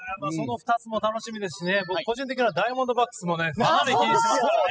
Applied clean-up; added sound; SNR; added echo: classical method spectral subtraction.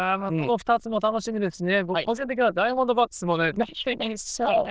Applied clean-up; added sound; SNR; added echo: neural diffusion model UNIVERSE++.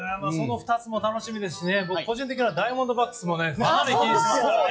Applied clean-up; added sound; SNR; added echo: classical method log-MMSE.